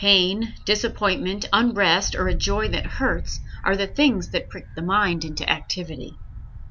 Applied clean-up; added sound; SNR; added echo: none; Wind; 8 dB; none.